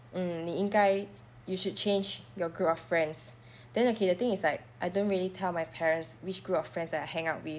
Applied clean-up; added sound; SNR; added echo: none; none; none; none.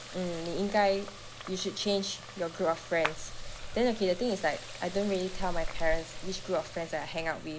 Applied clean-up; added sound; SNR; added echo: none; Water tap, faucet + Clapping; 6 dB; none.